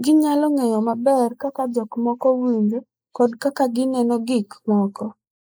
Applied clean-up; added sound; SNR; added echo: neural mask model Resemble Enhance denoiser.